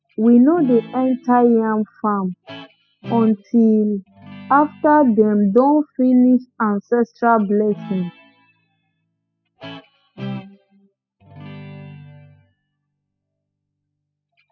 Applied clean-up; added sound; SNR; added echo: classical method spectral subtraction.